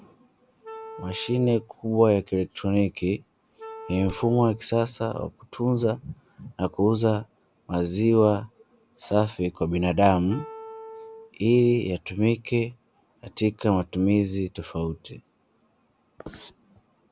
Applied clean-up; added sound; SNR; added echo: none; Hammer + Wind instrument, woodwind instrument; 16 dB; none.